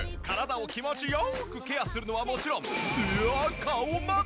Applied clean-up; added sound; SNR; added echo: none; Knock; 19 dB; none.